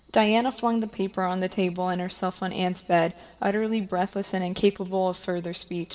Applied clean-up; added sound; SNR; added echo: none; none; none; reverberation time 2.0 s.